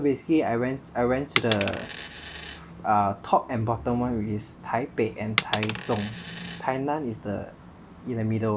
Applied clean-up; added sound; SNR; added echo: none; Coin (dropping); 9 dB; none.